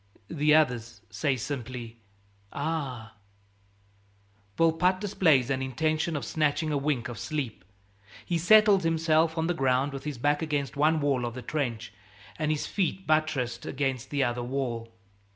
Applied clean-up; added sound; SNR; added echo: none; none; none; none.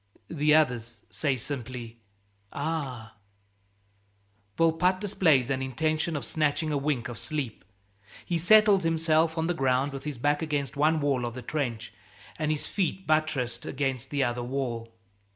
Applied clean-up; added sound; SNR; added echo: neural separator model SepFormer DNS4.